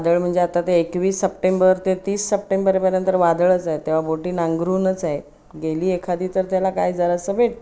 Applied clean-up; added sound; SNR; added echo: none; none; none; none.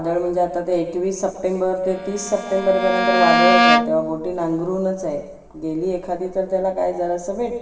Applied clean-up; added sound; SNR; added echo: none; Bowed string instrument; -1 dB; reverberation time 1.2 s.